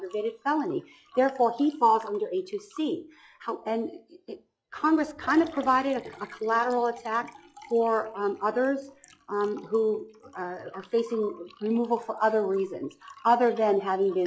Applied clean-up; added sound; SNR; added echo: classical method log-MMSE.